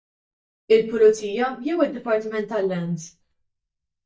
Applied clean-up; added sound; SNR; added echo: neural mask model DeepFilterNet 3.